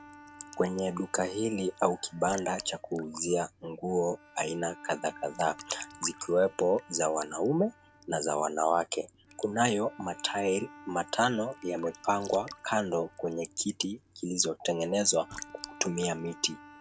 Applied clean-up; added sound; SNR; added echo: none; Raindrop / Drip / Trickle, dribble + Bowed string instrument; 19 dB; none.